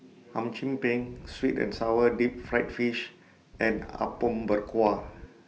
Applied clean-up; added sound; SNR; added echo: none; Wind; 17 dB; none.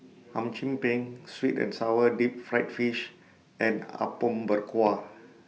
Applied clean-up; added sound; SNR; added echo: none; none; none; none.